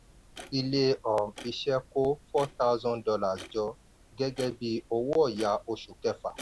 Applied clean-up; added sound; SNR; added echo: none; Clock; 20 dB; none.